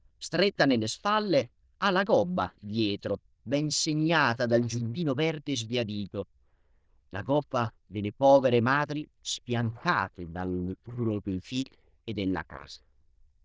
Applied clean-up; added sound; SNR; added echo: neural diffusion model UNIVERSE++.